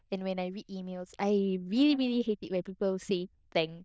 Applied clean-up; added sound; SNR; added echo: neural diffusion model UNIVERSE++.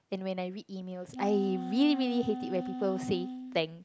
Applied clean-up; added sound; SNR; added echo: none; Wind instrument, woodwind instrument; 7 dB; none.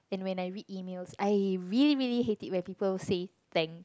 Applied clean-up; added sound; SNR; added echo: none; none; none; none.